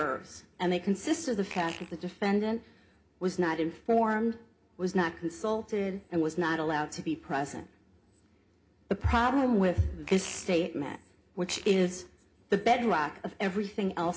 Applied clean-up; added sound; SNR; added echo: none; Fart; 15 dB; reverberation time 0.3 s.